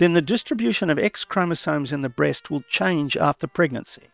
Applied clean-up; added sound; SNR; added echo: neural separator model SepFormer WHAM!.